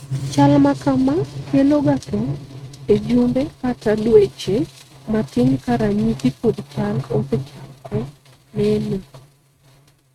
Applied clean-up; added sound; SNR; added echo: neural mask model RNNoise.